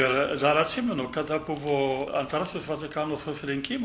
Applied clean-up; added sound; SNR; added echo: none; none; none; none.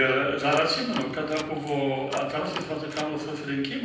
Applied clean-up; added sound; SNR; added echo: none; Door; 13 dB; reverberation time 0.8 s.